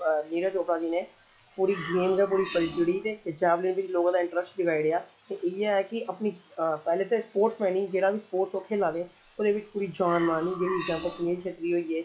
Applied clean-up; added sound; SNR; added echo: classical method log-MMSE.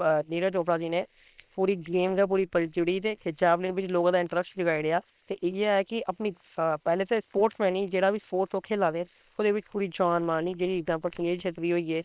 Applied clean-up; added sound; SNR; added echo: neural separator model SepFormer WHAM!.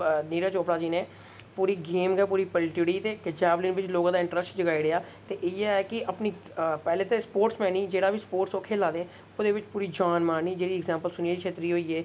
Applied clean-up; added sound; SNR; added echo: none; none; none; none.